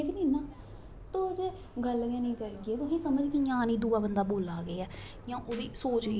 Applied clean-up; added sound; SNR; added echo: none; Subway, metro, underground; 16 dB; none.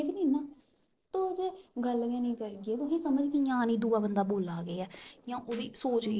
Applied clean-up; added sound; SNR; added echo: neural separator model SepFormer DNS4.